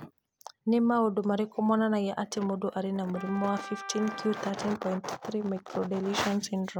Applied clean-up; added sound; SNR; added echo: none; Wind instrument, woodwind instrument; 14 dB; none.